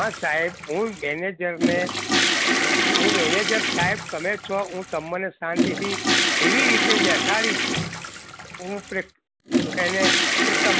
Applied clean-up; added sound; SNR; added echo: none; Toilet flush / Water; -4 dB; none.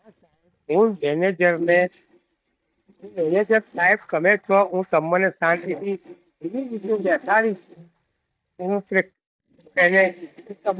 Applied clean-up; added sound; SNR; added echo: neural mask model DeepFilterNet 3.